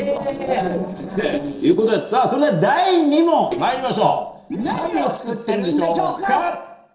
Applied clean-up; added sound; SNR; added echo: neural separator model SepFormer DNS4.